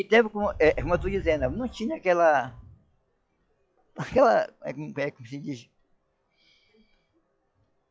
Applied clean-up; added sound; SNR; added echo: classical method log-MMSE.